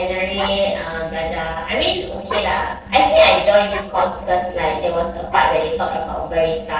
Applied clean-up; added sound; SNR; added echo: neural separator model SepFormer DNS4.